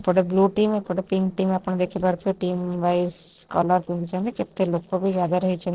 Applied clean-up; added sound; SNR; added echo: neural separator model SepFormer DNS4.